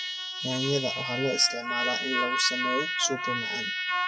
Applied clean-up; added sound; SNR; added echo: classical method WPE with log-MMSE.